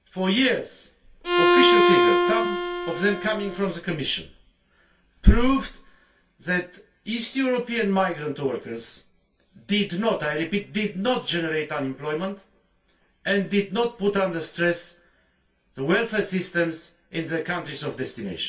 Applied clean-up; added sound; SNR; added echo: none; Bowed string instrument; -4 dB; reverberation time 0.2 s.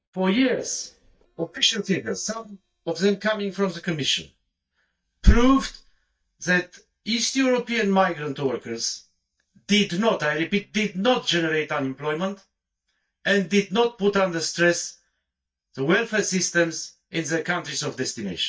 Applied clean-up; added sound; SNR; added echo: neural mask model DeepFilterNet 3.